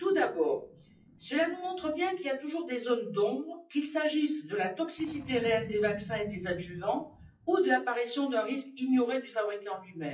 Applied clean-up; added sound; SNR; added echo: classical method WPE with log-MMSE.